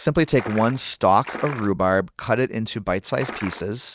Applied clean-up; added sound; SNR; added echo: neural mask model RNNoise.